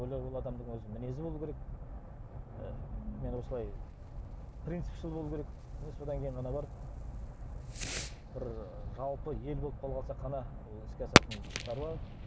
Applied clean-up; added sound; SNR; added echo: none; Fireworks; -1 dB; none.